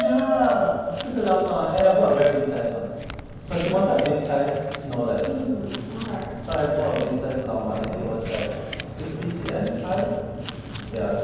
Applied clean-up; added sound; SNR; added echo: none; Crumpling, crinkling; 16 dB; reverberation time 1.2 s.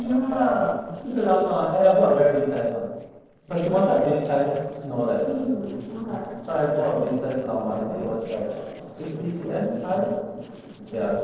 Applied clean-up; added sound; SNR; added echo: neural separator model SepFormer DNS4.